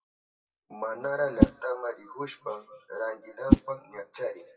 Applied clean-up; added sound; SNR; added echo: classical method WPE with log-MMSE.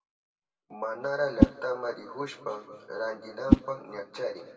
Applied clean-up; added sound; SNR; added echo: none; Whoosh, swoosh, swish; -4 dB; reverberation time 2.1 s.